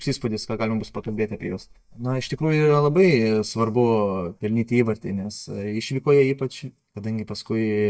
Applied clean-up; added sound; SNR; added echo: neural mask model DeepFilterNet 3.